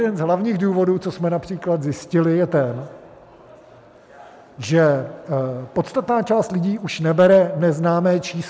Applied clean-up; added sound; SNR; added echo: none; none; none; none.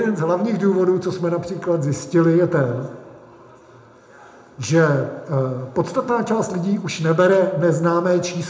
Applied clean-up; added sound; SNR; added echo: none; none; none; reverberation time 0.6 s.